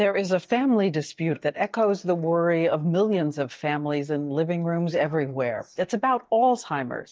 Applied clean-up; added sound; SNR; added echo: neural mask model DeepFilterNet 3.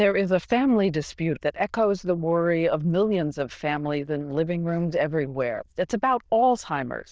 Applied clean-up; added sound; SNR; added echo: neural diffusion model UNIVERSE++.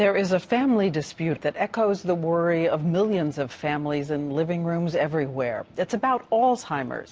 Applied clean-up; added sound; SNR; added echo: none; none; none; none.